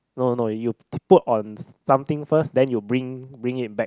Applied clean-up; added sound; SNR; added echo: none; none; none; none.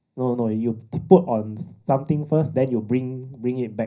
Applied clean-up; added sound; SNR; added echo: none; none; none; reverberation time 0.5 s.